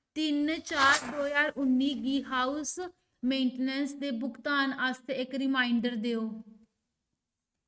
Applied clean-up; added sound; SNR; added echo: neural mask model RNNoise.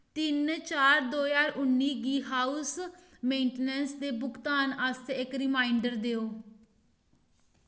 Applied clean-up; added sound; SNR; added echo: none; none; none; none.